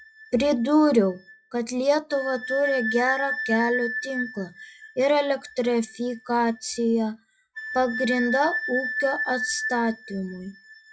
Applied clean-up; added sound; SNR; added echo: classical method log-MMSE.